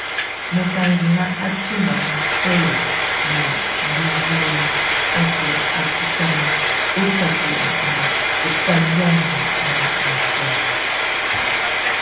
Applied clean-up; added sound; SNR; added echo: none; Frying (food); -3 dB; reverberation time 0.6 s.